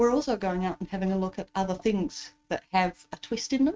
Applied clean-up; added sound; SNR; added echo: neural mask model RNNoise.